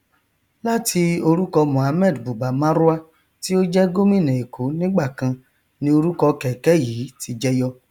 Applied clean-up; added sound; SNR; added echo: none; none; none; none.